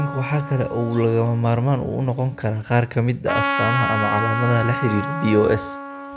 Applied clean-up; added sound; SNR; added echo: none; Trumpet; 6 dB; none.